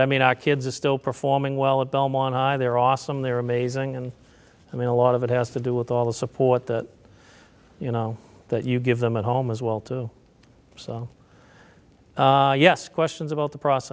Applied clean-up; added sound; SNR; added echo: none; none; none; none.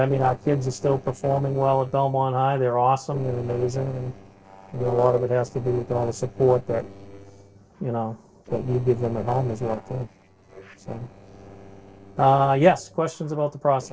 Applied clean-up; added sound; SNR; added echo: neural separator model SepFormer DNS4.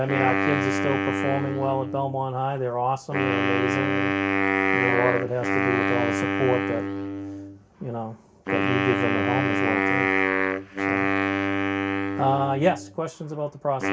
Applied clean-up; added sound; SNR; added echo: none; Wind instrument, woodwind instrument; -2 dB; reverberation time 0.2 s.